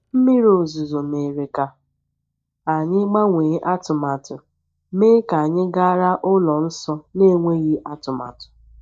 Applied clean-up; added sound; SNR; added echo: neural mask model DeepFilterNet 3.